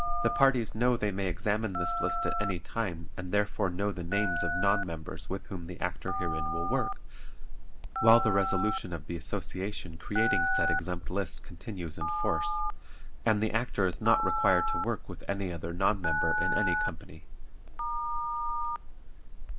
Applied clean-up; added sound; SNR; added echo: none; Telephone; -1 dB; none.